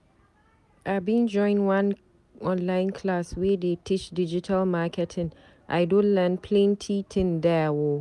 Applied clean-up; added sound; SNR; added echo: none; none; none; none.